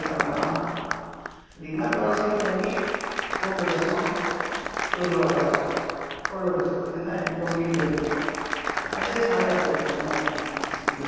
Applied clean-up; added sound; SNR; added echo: none; Applause; 3 dB; reverberation time 2.2 s.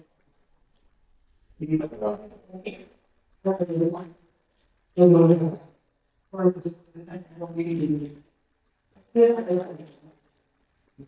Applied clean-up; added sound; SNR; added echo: neural mask model DeepFilterNet 3.